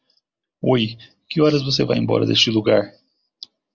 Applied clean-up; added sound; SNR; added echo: none; none; none; none.